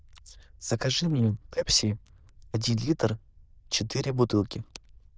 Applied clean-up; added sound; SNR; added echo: neural diffusion model UNIVERSE++.